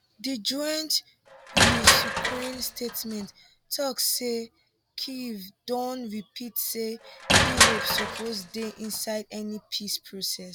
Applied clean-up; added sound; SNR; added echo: none; Crushing; -5 dB; none.